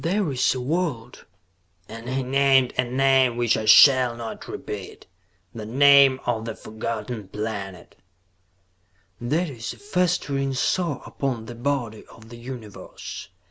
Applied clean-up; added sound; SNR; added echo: none; none; none; none.